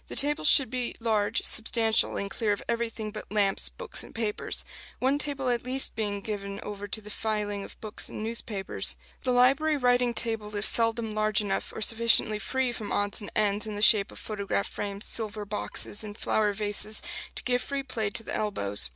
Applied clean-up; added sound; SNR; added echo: none; none; none; none.